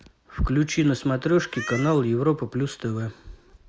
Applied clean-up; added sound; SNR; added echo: none; Meow; 17 dB; none.